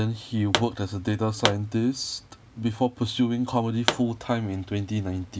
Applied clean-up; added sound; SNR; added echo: none; Explosion; 4 dB; none.